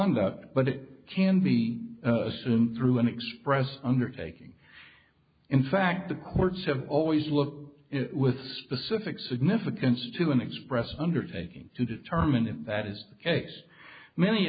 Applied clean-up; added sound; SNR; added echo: none; none; none; none.